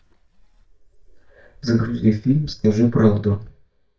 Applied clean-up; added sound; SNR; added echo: neural mask model DeepFilterNet 3.